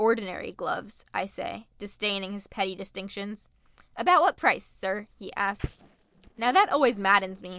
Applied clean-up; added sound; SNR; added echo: neural separator model SepFormer DNS4.